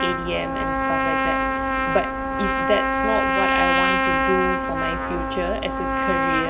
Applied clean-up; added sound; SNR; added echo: none; Trumpet; -4 dB; none.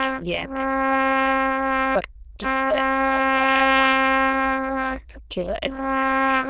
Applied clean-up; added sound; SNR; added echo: neural diffusion model UNIVERSE++.